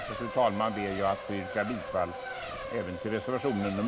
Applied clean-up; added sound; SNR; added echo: none; Race car, auto racing; 7 dB; none.